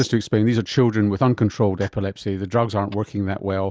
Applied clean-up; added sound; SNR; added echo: none; none; none; none.